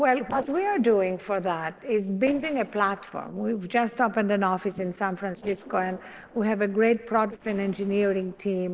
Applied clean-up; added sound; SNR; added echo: neural separator model SepFormer DNS4.